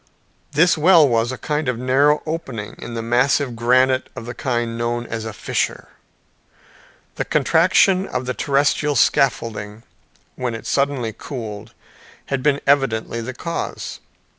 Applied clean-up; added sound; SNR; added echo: none; none; none; none.